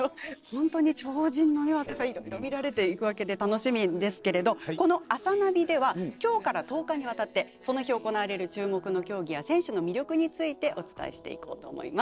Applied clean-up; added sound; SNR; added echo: neural separator model SepFormer DNS4.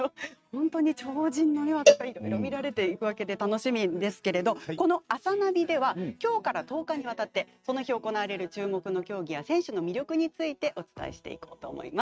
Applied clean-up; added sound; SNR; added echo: neural mask model RNNoise.